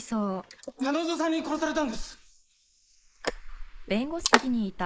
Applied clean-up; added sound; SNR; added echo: neural mask model Resemble Enhance denoiser.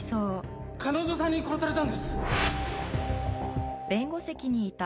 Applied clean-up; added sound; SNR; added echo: none; none; none; none.